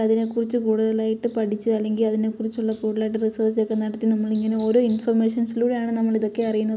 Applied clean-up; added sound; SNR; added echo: none; none; none; none.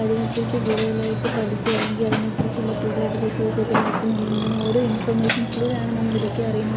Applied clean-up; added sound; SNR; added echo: none; Burping, eructation; 2 dB; none.